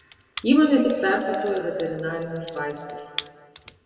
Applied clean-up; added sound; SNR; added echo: none; Computer keyboard; 10 dB; reverberation time 2.1 s.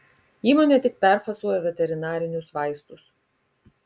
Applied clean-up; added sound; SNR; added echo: none; none; none; none.